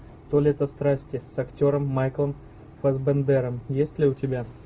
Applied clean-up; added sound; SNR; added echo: none; none; none; none.